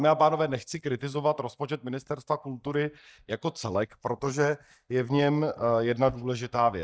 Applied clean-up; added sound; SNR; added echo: neural mask model DeepFilterNet 3.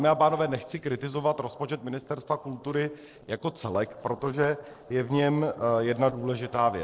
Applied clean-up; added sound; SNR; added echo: neural separator model SepFormer DNS4.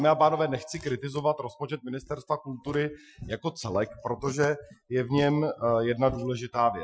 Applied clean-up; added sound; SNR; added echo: classical method Wiener filter.